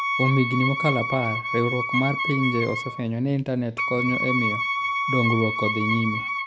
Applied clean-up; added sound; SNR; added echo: none; Wind instrument, woodwind instrument; 2 dB; none.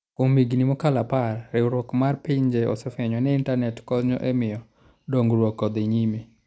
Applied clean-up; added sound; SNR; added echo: none; none; none; none.